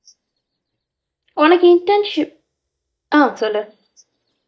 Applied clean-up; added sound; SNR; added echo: neural mask model DeepFilterNet 3.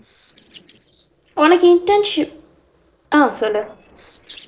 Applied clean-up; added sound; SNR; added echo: neural separator model SepFormer DNS4.